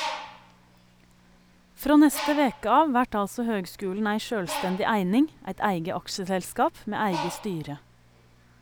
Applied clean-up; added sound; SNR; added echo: none; Bird; 14 dB; none.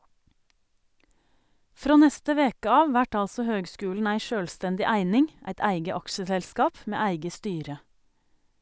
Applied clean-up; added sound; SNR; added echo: none; none; none; none.